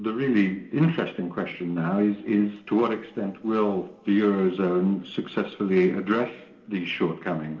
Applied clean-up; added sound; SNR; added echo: none; none; none; reverberation time 1.9 s.